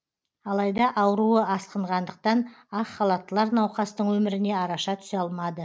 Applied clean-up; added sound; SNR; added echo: none; none; none; none.